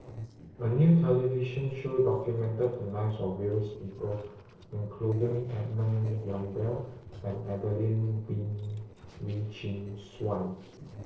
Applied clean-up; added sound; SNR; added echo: neural separator model SepFormer DNS4.